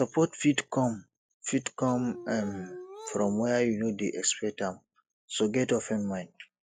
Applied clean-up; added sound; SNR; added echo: classical method log-MMSE.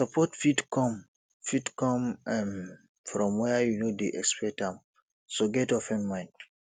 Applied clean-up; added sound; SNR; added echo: none; none; none; none.